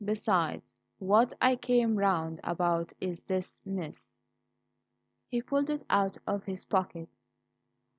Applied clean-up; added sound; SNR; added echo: none; none; none; none.